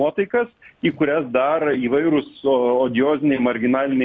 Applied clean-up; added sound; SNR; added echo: none; none; none; none.